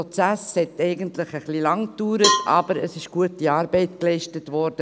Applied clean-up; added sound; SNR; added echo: none; Cowbell; 4 dB; none.